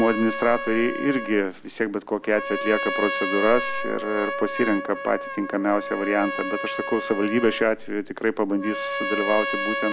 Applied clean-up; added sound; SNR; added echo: none; Trumpet; 6 dB; none.